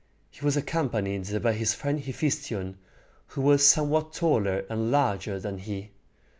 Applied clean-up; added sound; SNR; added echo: none; none; none; none.